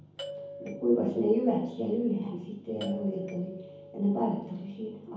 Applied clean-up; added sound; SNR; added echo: none; Doorbell; 15 dB; reverberation time 0.9 s.